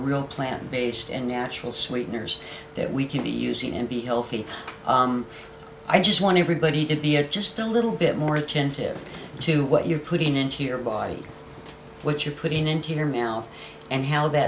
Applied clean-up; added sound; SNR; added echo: none; none; none; none.